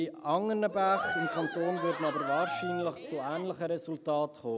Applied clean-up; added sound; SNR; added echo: none; Cheering; 5 dB; none.